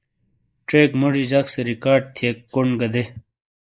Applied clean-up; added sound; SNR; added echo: neural mask model Resemble Enhance denoiser.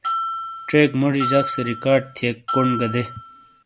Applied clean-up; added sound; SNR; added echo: none; Bell; 7 dB; none.